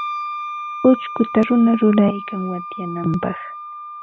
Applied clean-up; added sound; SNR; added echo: none; Wind instrument, woodwind instrument; 10 dB; none.